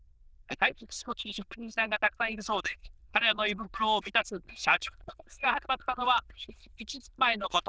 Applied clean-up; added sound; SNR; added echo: neural diffusion model UNIVERSE++.